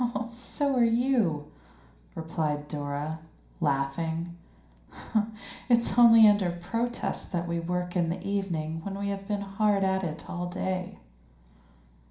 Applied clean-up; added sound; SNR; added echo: none; none; none; reverberation time 0.5 s.